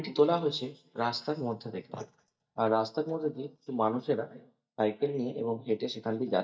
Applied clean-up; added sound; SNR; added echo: neural mask model DeepFilterNet 3.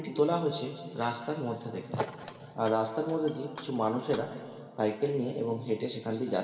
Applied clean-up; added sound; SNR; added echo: none; Shatter; 16 dB; reverberation time 2.3 s.